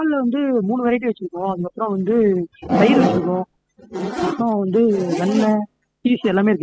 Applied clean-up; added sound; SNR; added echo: classical method spectral subtraction.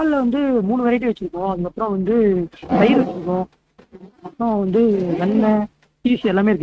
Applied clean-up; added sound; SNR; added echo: neural mask model RNNoise.